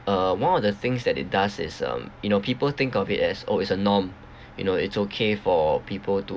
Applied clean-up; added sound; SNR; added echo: none; none; none; none.